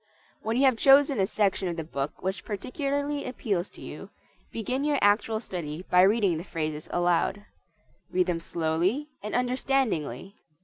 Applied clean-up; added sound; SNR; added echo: none; none; none; none.